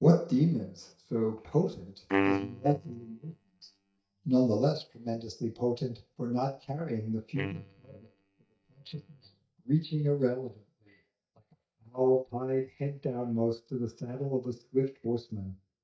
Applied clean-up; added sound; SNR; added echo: neural mask model DeepFilterNet 3.